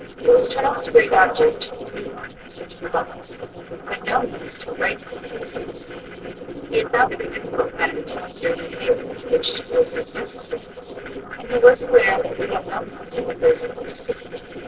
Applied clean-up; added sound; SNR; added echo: neural separator model SepFormer DNS4.